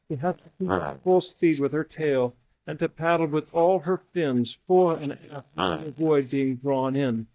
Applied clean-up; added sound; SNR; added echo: neural mask model DeepFilterNet 3.